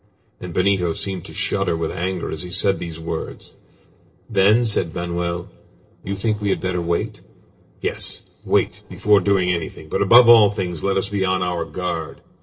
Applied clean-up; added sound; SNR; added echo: neural separator model SepFormer DNS4.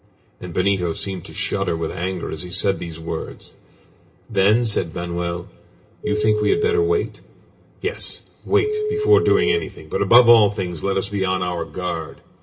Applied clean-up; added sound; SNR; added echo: none; Telephone; 0 dB; reverberation time 0.3 s.